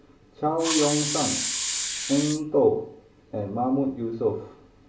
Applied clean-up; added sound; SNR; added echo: none; Hiss; 2 dB; reverberation time 0.4 s.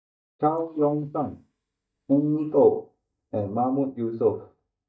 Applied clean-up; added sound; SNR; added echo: neural mask model DeepFilterNet 3.